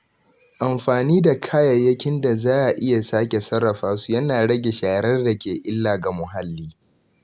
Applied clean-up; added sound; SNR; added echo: none; none; none; none.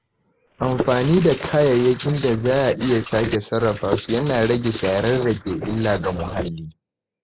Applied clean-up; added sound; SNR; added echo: neural mask model Resemble Enhance denoiser.